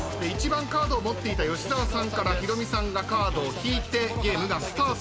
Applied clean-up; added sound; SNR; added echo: none; none; none; none.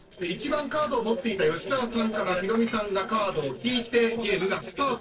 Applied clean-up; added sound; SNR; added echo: neural separator model SepFormer DNS4.